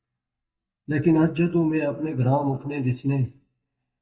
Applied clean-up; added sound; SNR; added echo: neural mask model DeepFilterNet 3.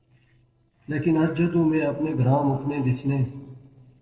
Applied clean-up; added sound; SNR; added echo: neural separator model SepFormer DNS4.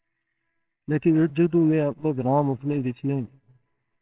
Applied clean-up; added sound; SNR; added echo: neural separator model SepFormer WHAMR!.